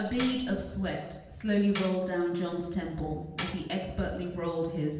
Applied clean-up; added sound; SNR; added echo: none; Tambourine; -4 dB; reverberation time 0.8 s.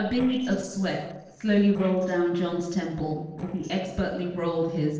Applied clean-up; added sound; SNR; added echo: neural separator model SepFormer DNS4.